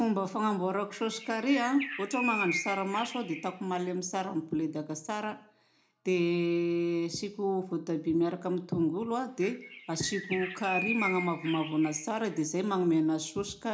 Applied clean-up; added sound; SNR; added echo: none; Bird; 8 dB; reverberation time 0.3 s.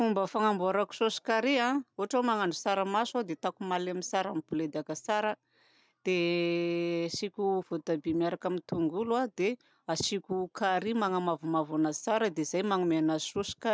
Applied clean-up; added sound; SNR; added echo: none; none; none; none.